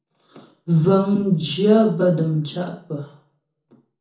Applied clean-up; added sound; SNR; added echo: none; none; none; reverberation time 0.7 s.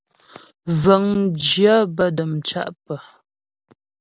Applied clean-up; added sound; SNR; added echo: none; none; none; none.